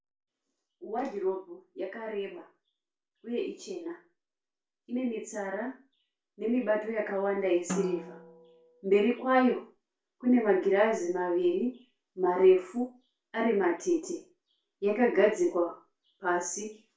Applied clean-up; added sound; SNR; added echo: none; Drum; 12 dB; reverberation time 0.3 s.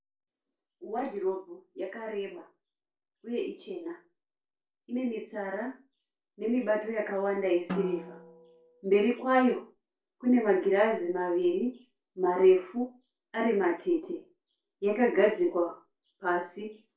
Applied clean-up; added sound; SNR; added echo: neural separator model SepFormer DNS4.